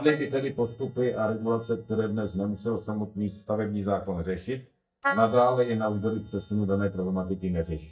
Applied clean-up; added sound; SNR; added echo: neural mask model DeepFilterNet 3.